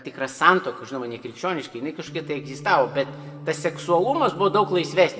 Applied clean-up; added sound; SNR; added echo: none; Organ; 15 dB; reverberation time 1.2 s.